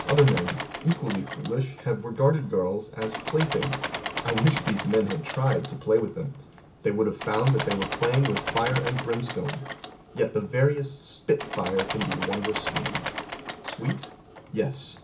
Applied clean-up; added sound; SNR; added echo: none; Engine / Mechanisms; 7 dB; reverberation time 0.2 s.